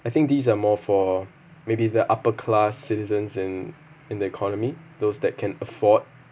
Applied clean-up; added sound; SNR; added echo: none; none; none; none.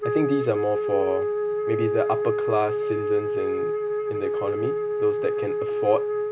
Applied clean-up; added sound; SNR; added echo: none; Wind instrument, woodwind instrument; -2 dB; none.